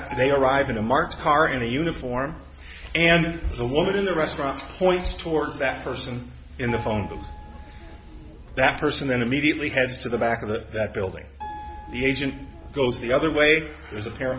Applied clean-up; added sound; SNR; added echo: none; Keyboard (musical); 15 dB; none.